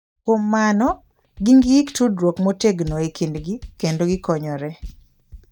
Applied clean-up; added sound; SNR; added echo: neural mask model DeepFilterNet 3.